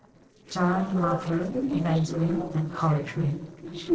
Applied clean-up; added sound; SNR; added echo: neural separator model SepFormer DNS4.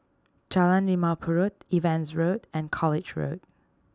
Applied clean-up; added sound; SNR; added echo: none; none; none; none.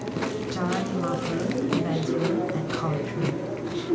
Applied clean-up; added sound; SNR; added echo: none; Chewing, mastication; -3 dB; reverberation time 0.3 s.